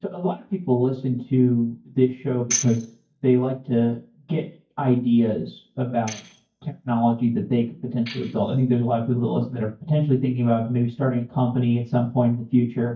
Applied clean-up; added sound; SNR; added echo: neural mask model DeepFilterNet 3.